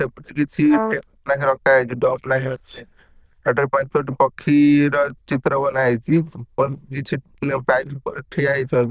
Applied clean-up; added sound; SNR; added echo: neural diffusion model UNIVERSE++.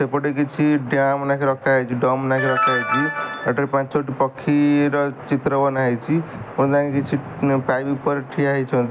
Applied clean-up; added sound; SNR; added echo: none; none; none; none.